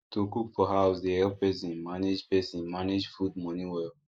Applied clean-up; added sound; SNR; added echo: neural mask model Resemble Enhance denoiser.